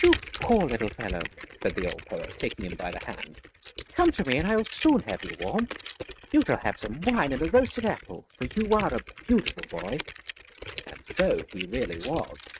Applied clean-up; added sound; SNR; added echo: neural mask model RNNoise.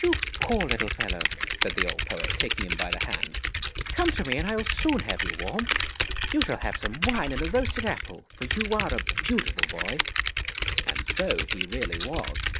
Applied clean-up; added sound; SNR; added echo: none; Typing; -2 dB; none.